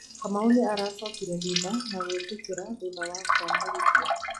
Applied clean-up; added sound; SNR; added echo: classical method log-MMSE.